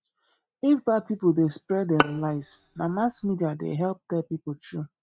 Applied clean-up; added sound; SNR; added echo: neural mask model RNNoise.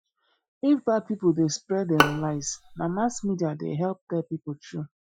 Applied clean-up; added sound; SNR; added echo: classical method Wiener filter.